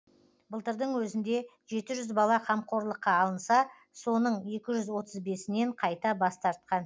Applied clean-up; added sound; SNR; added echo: none; none; none; none.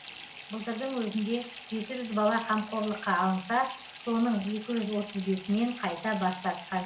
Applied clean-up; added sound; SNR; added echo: none; Fill (with liquid) / Bathtub (filling or washing); 14 dB; reverberation time 0.4 s.